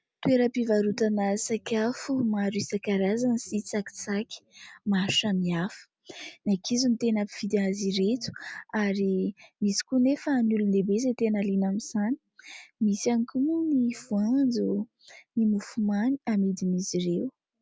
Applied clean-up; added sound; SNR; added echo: none; none; none; none.